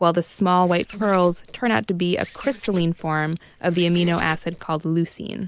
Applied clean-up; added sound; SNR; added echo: neural mask model Resemble Enhance denoiser.